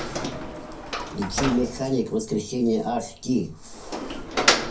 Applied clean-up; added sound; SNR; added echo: none; Door; 2 dB; reverberation time 0.3 s.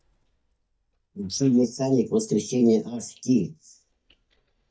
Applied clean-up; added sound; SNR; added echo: neural mask model DeepFilterNet 3.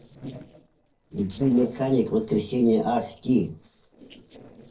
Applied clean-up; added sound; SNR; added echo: neural separator model SepFormer DNS4.